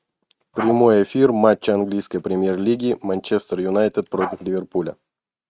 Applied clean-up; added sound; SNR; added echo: neural mask model RNNoise.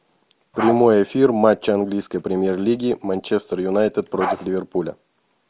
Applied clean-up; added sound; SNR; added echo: none; Bark; 9 dB; none.